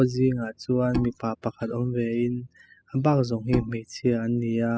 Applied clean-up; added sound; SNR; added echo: classical method spectral subtraction.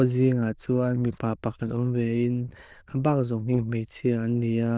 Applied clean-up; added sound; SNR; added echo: neural diffusion model UNIVERSE++.